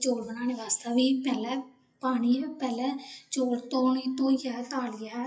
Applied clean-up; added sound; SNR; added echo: classical method WPE with log-MMSE.